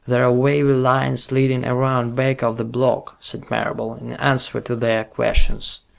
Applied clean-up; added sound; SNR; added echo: none; none; none; none.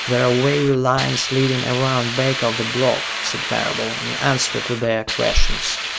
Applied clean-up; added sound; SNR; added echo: none; Hiss; 6 dB; none.